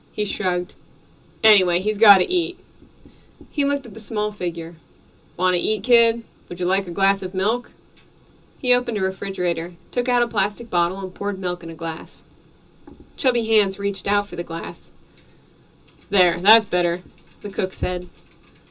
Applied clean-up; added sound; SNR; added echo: none; none; none; reverberation time 0.2 s.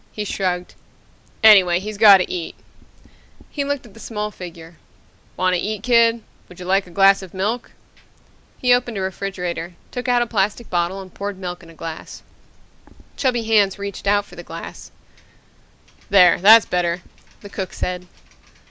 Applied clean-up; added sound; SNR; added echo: none; none; none; none.